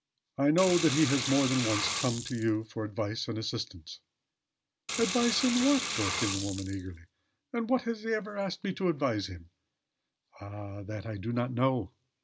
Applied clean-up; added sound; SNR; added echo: none; Sink (filling or washing) / Water; 3 dB; none.